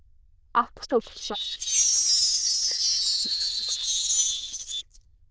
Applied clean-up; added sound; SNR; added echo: neural diffusion model UNIVERSE++.